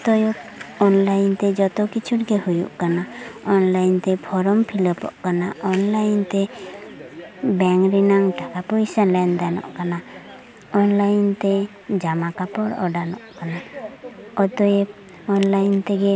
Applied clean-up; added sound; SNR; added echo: none; none; none; none.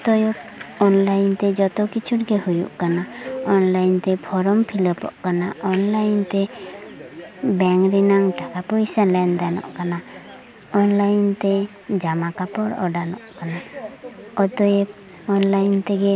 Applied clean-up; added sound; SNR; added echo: none; Wind instrument, woodwind instrument; 12 dB; none.